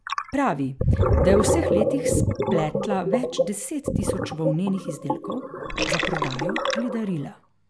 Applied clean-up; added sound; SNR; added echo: none; Gurgling; -3 dB; none.